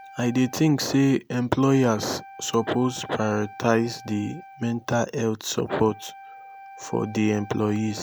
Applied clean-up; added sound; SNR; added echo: none; Wind instrument, woodwind instrument; 20 dB; none.